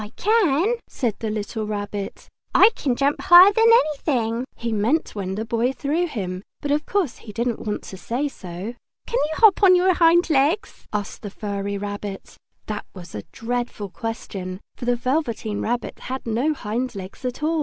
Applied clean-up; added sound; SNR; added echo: none; none; none; none.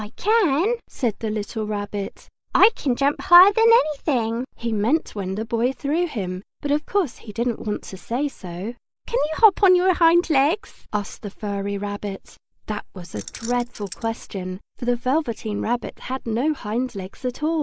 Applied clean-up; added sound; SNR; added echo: neural mask model Resemble Enhance denoiser.